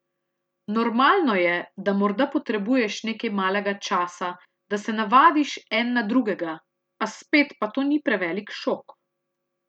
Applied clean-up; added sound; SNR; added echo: none; none; none; none.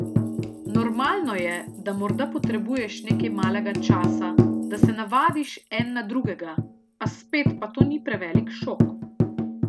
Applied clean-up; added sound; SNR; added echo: none; Tambourine; -3 dB; none.